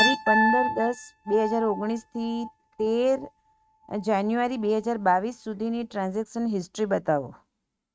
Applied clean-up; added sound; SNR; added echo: neural mask model RNNoise.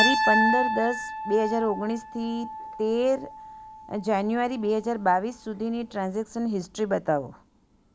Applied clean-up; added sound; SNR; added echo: none; Piano; 4 dB; none.